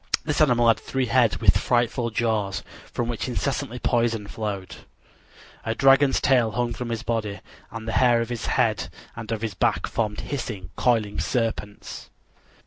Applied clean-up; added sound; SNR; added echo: none; none; none; none.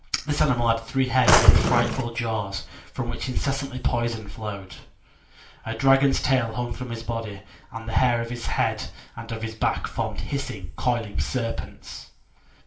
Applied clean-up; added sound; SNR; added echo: none; Drawer open or close; -1 dB; reverberation time 0.3 s.